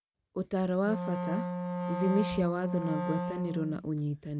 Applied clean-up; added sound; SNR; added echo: none; Wind instrument, woodwind instrument; 3 dB; none.